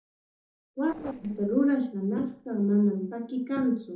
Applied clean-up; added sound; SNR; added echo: neural separator model SepFormer DNS4.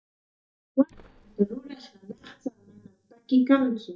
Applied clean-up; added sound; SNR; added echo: neural mask model DeepFilterNet 3.